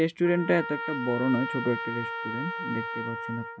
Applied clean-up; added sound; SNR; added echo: none; Trumpet; 6 dB; none.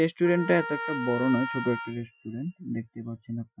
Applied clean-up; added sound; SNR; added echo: classical method Wiener filter.